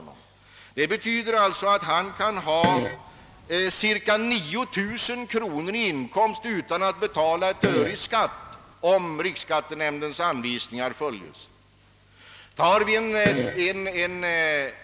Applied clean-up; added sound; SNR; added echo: none; Fart; 6 dB; none.